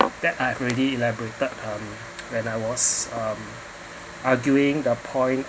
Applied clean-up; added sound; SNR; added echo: none; none; none; none.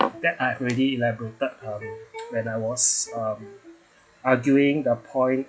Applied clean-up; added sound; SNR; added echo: classical method log-MMSE.